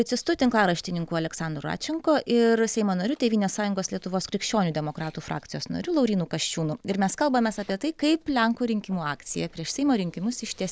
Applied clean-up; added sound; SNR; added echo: none; none; none; none.